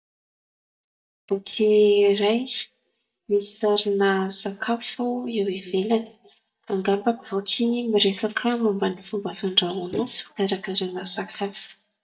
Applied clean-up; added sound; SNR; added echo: neural mask model DeepFilterNet 3.